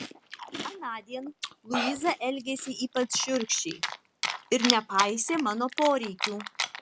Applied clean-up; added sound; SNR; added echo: none; Chewing, mastication; 6 dB; none.